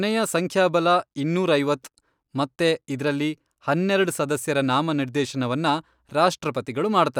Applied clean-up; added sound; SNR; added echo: none; none; none; none.